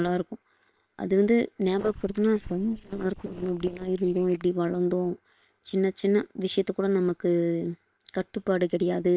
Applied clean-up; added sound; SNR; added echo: neural separator model SepFormer WHAM!.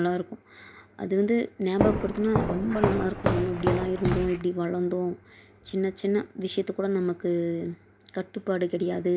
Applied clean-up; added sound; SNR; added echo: none; Walk, footsteps; 1 dB; none.